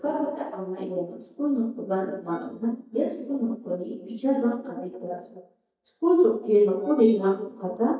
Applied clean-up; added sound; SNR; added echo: neural mask model DeepFilterNet 3.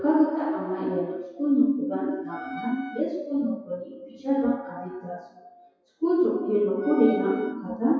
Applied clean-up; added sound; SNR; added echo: classical method WPE with log-MMSE.